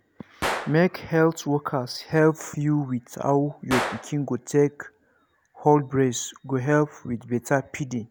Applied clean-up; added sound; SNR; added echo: none; Gunshot, gunfire; 13 dB; none.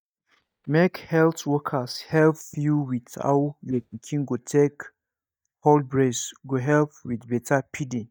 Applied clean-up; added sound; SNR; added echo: neural mask model DeepFilterNet 3.